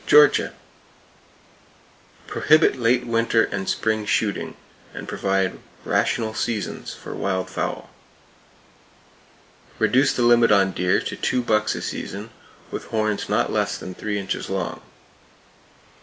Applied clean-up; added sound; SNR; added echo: none; none; none; none.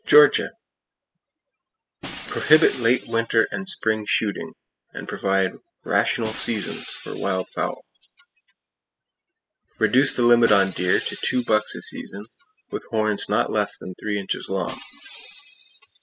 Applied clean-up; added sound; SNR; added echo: classical method spectral subtraction.